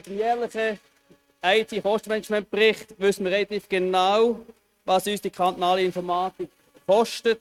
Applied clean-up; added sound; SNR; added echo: neural mask model RNNoise.